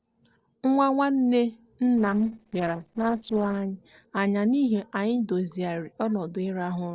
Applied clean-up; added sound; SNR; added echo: neural separator model SepFormer DNS4.